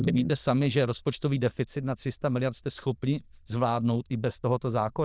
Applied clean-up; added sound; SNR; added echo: neural diffusion model UNIVERSE++.